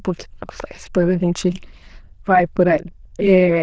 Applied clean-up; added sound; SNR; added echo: neural diffusion model UNIVERSE++.